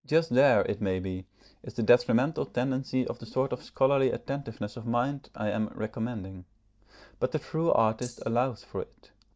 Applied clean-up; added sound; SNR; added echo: neural mask model DeepFilterNet 3.